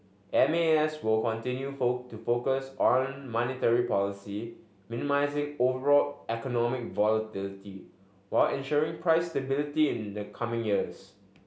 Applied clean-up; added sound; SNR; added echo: none; none; none; none.